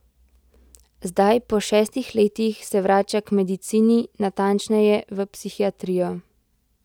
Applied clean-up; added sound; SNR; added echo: none; none; none; none.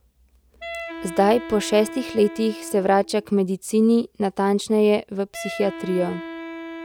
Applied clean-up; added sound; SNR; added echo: none; Wind instrument, woodwind instrument; 14 dB; none.